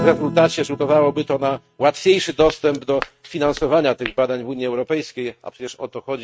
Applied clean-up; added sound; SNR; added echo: neural mask model RNNoise.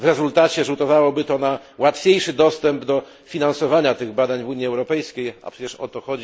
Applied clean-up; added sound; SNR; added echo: none; none; none; none.